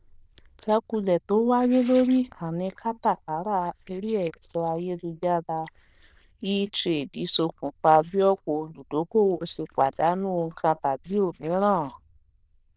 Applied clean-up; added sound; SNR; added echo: neural diffusion model UNIVERSE++.